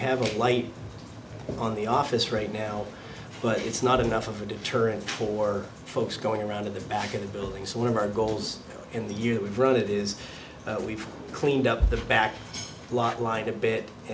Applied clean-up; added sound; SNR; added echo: none; none; none; none.